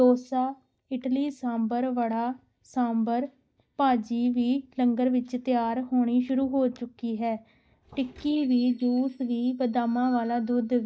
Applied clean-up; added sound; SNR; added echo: neural mask model DeepFilterNet 3.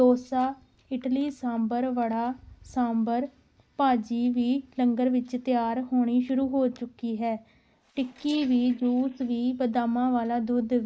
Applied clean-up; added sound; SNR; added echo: neural mask model Resemble Enhance denoiser.